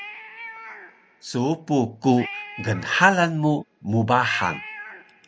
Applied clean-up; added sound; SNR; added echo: none; Cat; 16 dB; none.